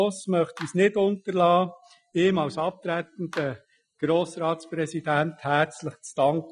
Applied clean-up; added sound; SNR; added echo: classical method Wiener filter.